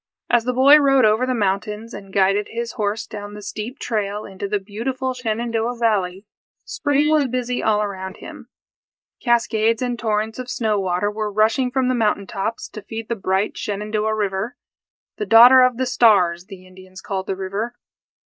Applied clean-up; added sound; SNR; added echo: neural mask model Resemble Enhance denoiser.